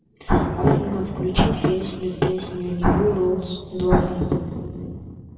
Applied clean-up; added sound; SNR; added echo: none; Explosion; 0 dB; reverberation time 2.2 s.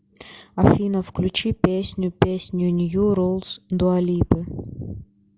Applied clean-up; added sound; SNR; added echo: none; none; none; none.